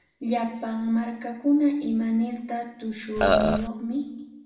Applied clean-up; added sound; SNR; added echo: none; Burping, eructation; -5 dB; reverberation time 0.8 s.